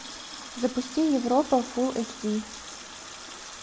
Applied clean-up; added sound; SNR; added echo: none; Keys jangling + Water tap, faucet; 12 dB; none.